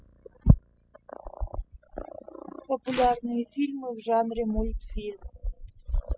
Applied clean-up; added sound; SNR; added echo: classical method spectral subtraction.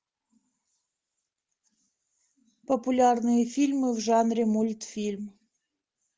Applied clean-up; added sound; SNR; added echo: none; none; none; none.